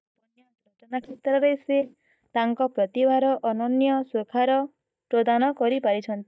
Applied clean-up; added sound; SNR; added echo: neural mask model DeepFilterNet 3.